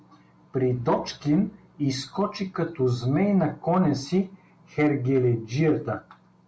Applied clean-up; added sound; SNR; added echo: none; none; none; none.